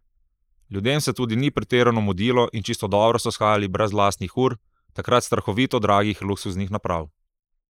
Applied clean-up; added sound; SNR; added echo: neural mask model Resemble Enhance denoiser.